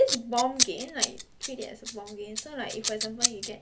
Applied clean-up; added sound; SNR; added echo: none; Scissors; 0 dB; reverberation time 0.3 s.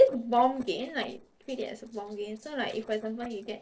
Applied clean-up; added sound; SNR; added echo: neural separator model SepFormer DNS4.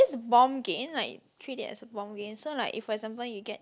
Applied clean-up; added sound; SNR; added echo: none; none; none; none.